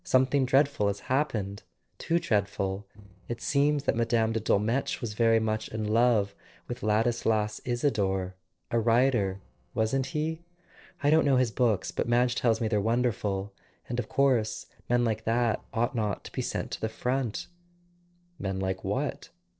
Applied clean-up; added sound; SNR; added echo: neural separator model SepFormer DNS4.